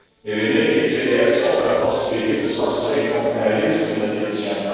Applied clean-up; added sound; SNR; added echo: neural separator model SepFormer DNS4.